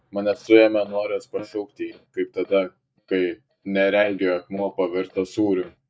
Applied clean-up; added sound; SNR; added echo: neural mask model DeepFilterNet 3.